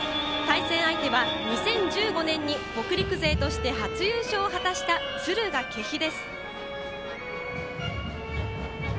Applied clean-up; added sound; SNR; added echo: none; Bowed string instrument; 9 dB; none.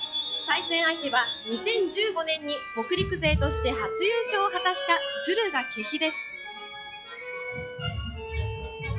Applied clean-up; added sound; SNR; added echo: classical method log-MMSE.